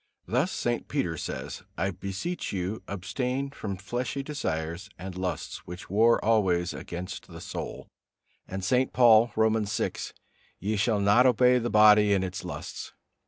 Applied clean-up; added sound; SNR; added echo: none; none; none; none.